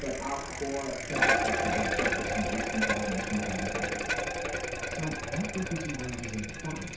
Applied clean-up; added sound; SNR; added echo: none; Bicycle; -4 dB; reverberation time 0.7 s.